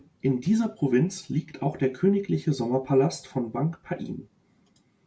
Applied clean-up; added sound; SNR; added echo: none; none; none; none.